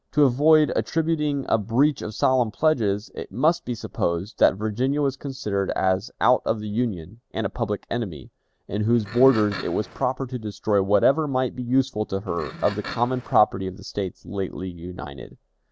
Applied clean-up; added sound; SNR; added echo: none; Livestock, farm animals, working animals; 14 dB; none.